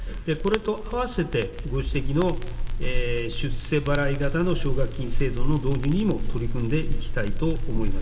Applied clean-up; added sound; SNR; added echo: none; Crackle; -2 dB; reverberation time 2.4 s.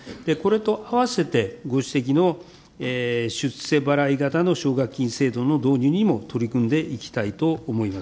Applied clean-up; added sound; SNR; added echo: none; none; none; none.